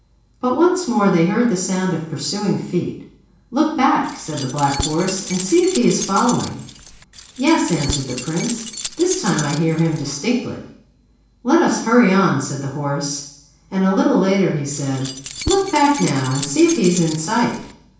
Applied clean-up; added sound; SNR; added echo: none; Keys jangling; 11 dB; reverberation time 0.7 s.